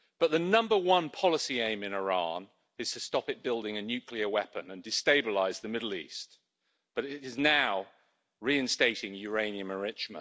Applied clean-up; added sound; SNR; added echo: none; none; none; none.